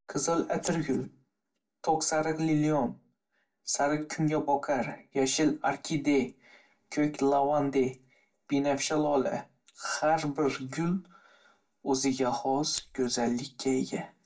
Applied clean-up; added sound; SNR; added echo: none; Scissors; 15 dB; reverberation time 0.2 s.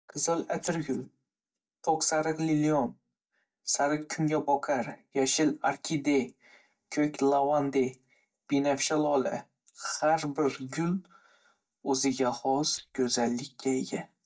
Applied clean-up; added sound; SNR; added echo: neural mask model DeepFilterNet 3.